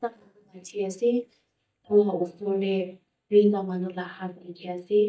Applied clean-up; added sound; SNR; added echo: neural mask model DeepFilterNet 3.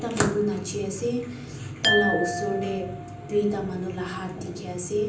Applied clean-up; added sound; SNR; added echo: none; Glass; 6 dB; reverberation time 0.6 s.